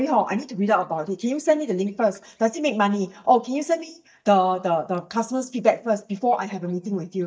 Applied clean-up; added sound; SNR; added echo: neural mask model DeepFilterNet 3.